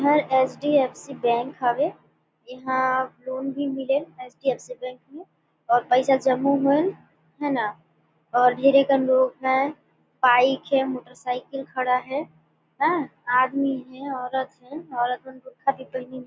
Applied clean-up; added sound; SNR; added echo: none; none; none; none.